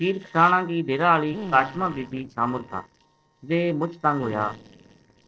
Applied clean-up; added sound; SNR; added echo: neural separator model SepFormer DNS4.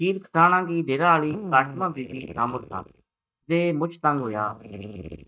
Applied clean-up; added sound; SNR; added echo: neural mask model DeepFilterNet 3.